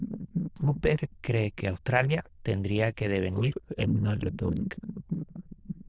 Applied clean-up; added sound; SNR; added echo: neural diffusion model UNIVERSE++.